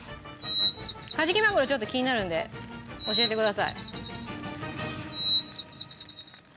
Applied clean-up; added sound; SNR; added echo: none; Bird vocalization, bird call, bird song; -4 dB; none.